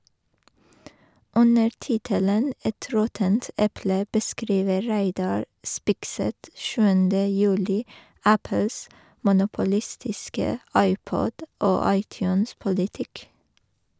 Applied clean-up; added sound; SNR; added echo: none; none; none; none.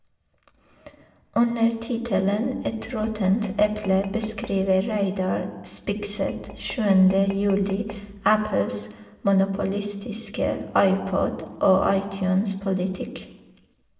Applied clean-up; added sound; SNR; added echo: none; Tap / Glass; 18 dB; reverberation time 0.8 s.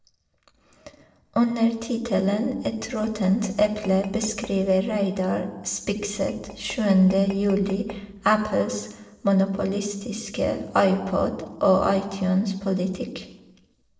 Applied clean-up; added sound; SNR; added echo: neural separator model SepFormer DNS4.